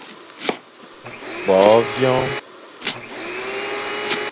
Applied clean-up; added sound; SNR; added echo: none; Domestic sounds, home sounds + Domestic sounds, home sounds; 5 dB; none.